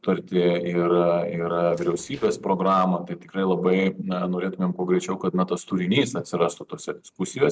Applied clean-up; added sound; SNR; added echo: neural separator model SepFormer DNS4.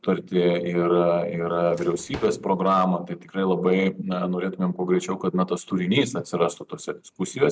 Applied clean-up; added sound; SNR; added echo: none; Drawer open or close; 18 dB; none.